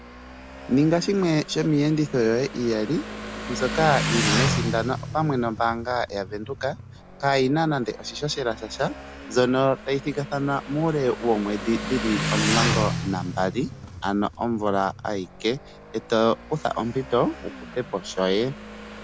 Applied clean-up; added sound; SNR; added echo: none; Motorcycle; 7 dB; none.